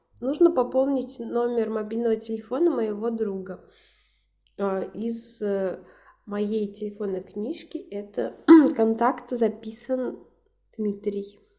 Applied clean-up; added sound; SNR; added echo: none; none; none; none.